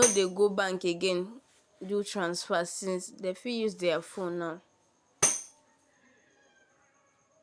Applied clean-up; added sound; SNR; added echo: none; Tambourine; 1 dB; none.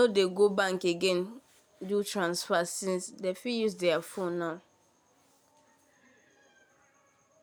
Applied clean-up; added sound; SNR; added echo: none; none; none; none.